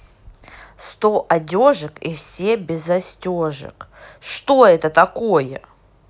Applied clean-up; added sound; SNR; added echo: none; none; none; none.